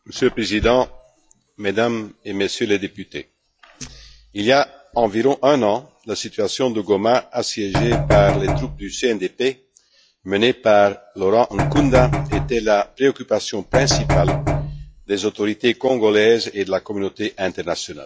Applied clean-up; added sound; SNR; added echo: classical method log-MMSE.